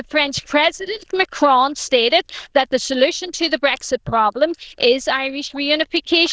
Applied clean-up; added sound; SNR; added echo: neural diffusion model UNIVERSE++.